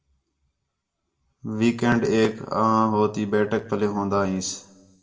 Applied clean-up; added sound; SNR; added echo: none; none; none; reverberation time 0.6 s.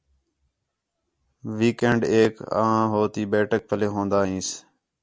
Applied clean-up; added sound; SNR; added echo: none; none; none; none.